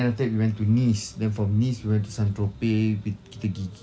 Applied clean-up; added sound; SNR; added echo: none; none; none; none.